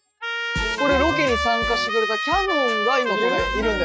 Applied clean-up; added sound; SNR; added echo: classical method Wiener filter.